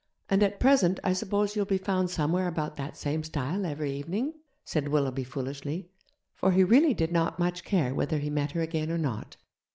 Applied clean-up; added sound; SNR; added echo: none; none; none; none.